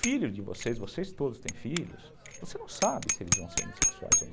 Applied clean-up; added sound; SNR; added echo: none; Bicycle bell; -2 dB; none.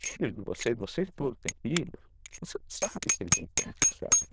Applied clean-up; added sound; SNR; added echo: neural diffusion model UNIVERSE++.